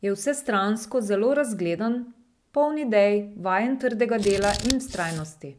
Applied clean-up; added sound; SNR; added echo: none; Scissors; 9 dB; none.